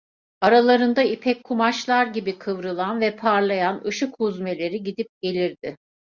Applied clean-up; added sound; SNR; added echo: none; none; none; none.